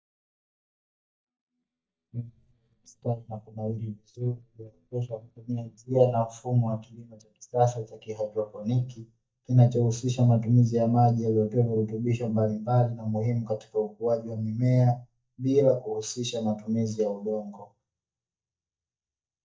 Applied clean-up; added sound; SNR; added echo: neural mask model DeepFilterNet 3.